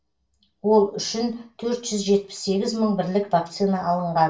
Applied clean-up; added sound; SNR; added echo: none; none; none; reverberation time 0.3 s.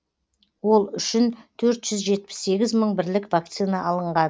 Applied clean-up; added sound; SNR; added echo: none; none; none; none.